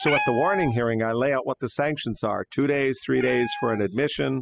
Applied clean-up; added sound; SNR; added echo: classical method spectral subtraction.